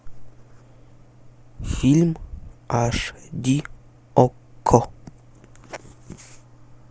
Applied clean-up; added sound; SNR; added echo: none; none; none; none.